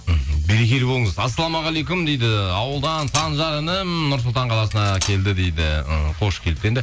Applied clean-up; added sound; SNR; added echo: none; Cutlery, silverware; 13 dB; none.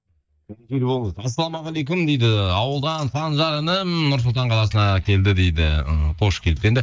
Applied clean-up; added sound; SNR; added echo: neural mask model DeepFilterNet 3.